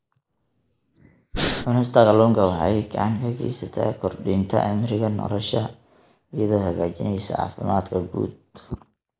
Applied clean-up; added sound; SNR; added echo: neural mask model Resemble Enhance denoiser.